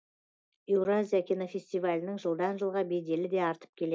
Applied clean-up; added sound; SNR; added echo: none; none; none; none.